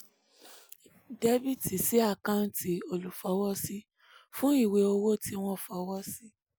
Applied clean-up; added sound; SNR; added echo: none; none; none; none.